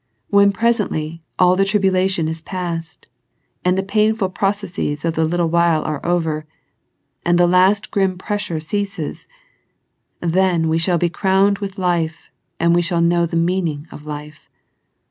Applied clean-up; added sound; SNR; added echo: none; none; none; none.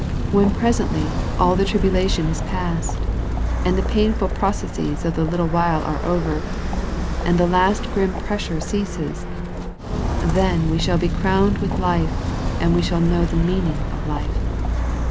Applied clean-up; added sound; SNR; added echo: none; Walk, footsteps; 0 dB; none.